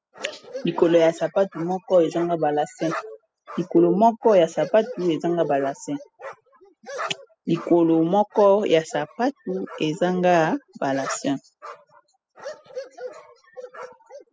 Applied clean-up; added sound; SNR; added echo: classical method spectral subtraction.